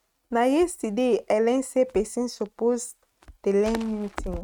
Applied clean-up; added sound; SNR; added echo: neural mask model RNNoise.